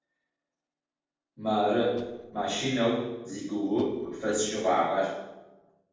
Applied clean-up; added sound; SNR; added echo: neural separator model SepFormer DNS4.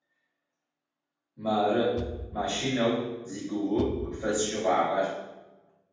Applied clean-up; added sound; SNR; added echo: none; Bass drum / Thump, thud; 12 dB; reverberation time 1.2 s.